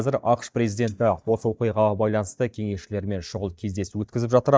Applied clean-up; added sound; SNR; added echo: neural mask model DeepFilterNet 3.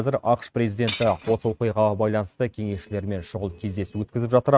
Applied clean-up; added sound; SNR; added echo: neural mask model RNNoise.